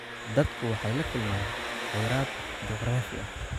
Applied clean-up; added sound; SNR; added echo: none; Engine; 5 dB; none.